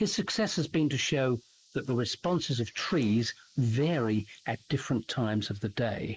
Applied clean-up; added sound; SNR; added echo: neural mask model Resemble Enhance denoiser.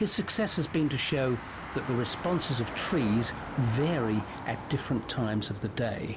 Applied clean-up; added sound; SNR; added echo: none; Motor vehicle (road); 10 dB; none.